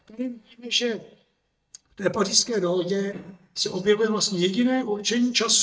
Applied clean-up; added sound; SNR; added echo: neural mask model DeepFilterNet 3.